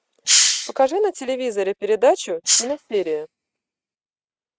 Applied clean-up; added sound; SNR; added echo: neural mask model RNNoise.